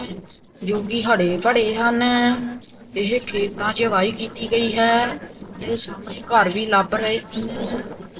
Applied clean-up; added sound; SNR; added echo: neural separator model SepFormer DNS4.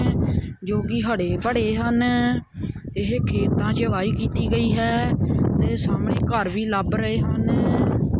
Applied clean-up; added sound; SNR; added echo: none; none; none; none.